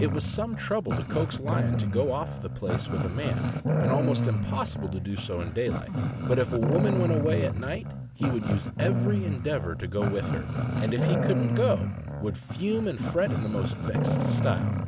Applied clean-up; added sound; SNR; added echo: none; Growling; -2 dB; none.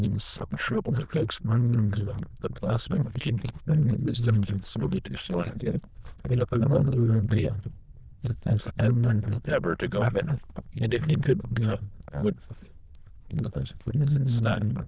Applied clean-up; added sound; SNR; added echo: neural diffusion model UNIVERSE++.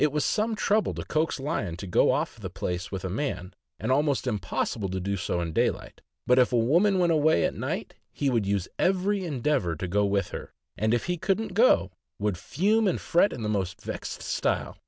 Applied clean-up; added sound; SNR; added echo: none; none; none; none.